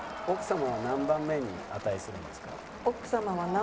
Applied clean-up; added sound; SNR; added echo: none; Crowd; 7 dB; none.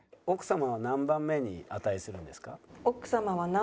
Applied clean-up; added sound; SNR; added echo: none; none; none; none.